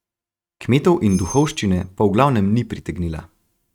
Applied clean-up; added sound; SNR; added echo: neural mask model RNNoise.